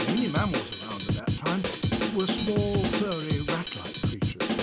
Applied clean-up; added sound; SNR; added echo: none; Drum kit; -2 dB; none.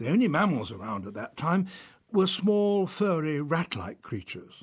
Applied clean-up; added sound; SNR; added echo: none; none; none; none.